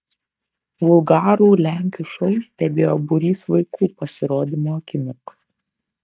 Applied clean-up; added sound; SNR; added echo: neural mask model DeepFilterNet 3.